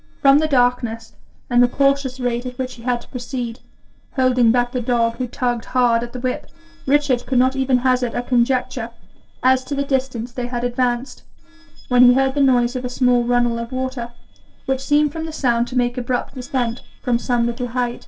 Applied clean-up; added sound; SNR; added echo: neural separator model SepFormer DNS4.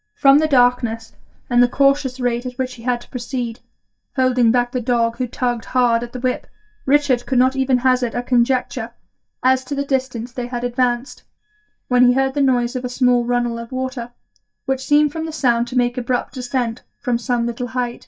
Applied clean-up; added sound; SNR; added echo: neural mask model DeepFilterNet 3.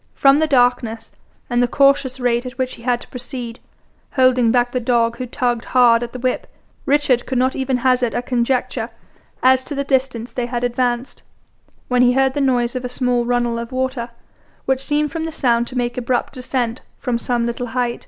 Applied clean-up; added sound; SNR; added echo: none; none; none; none.